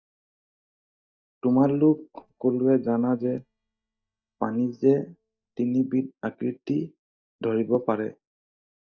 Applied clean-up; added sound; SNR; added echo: neural mask model DeepFilterNet 3.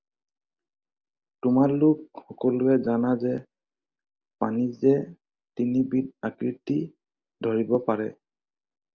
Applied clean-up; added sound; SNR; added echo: none; none; none; none.